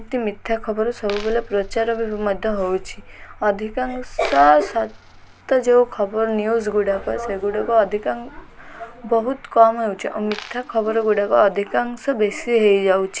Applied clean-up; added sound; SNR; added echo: none; Coin (dropping) + Motor vehicle (road); 17 dB; none.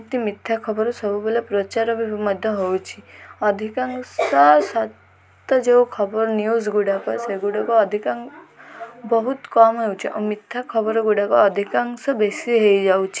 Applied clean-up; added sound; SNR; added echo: none; none; none; none.